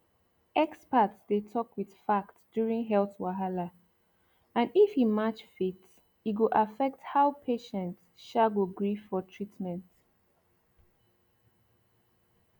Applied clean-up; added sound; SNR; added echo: none; none; none; none.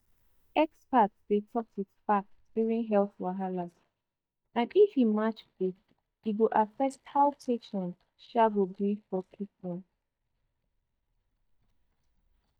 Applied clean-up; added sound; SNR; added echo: neural mask model DeepFilterNet 3.